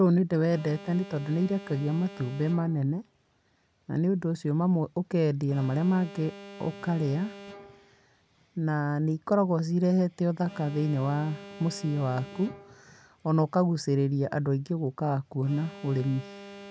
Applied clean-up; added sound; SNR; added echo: none; Alarm; 20 dB; none.